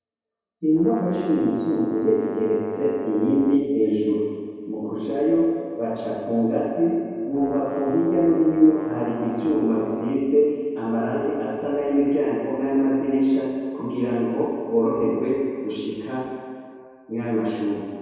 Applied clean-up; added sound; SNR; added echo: none; Brass instrument; 16 dB; reverberation time 2.2 s.